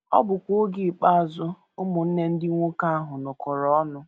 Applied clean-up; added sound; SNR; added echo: none; none; none; none.